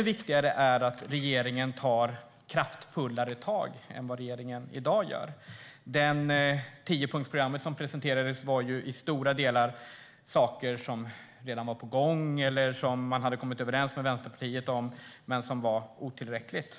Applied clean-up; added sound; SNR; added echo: none; none; none; none.